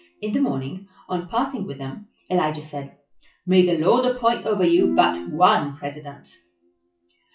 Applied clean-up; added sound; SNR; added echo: classical method WPE with log-MMSE.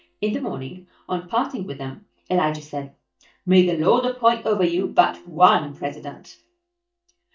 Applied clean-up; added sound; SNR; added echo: neural mask model DeepFilterNet 3.